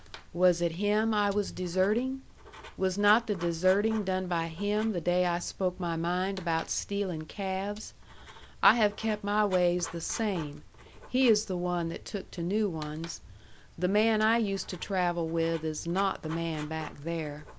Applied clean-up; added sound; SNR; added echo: none; Writing; 19 dB; none.